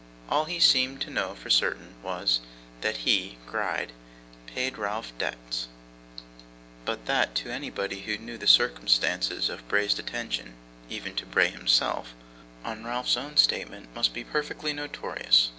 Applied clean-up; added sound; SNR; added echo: none; none; none; none.